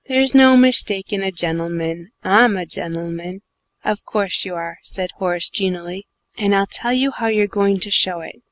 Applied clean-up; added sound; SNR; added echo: none; none; none; none.